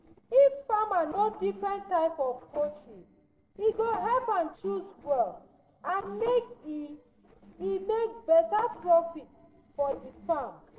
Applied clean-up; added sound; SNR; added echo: neural separator model SepFormer DNS4.